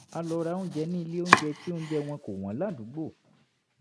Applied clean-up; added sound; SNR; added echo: none; Domestic sounds, home sounds; -1 dB; none.